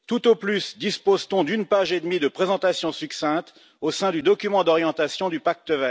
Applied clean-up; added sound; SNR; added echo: none; none; none; none.